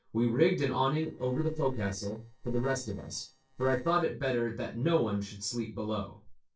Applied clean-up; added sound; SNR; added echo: neural separator model SepFormer DNS4.